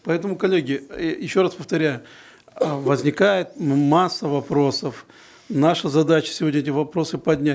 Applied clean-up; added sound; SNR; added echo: none; none; none; none.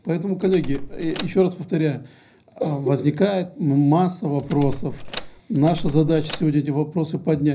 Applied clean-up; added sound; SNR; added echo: none; Door; 8 dB; reverberation time 0.5 s.